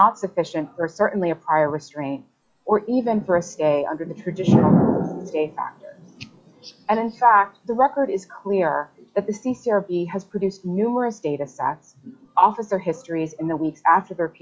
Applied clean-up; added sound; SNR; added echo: classical method log-MMSE.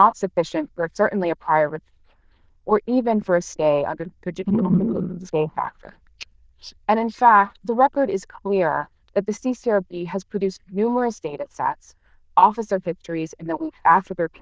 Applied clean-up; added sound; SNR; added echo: neural diffusion model UNIVERSE++.